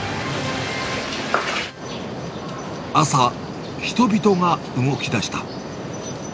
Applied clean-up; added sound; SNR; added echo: none; none; none; none.